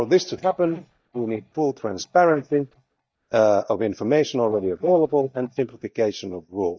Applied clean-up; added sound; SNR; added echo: neural mask model DeepFilterNet 3.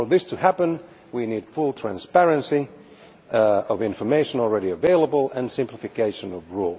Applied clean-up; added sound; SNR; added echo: none; none; none; none.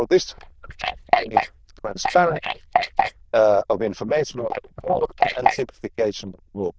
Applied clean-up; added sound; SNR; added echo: neural diffusion model UNIVERSE++.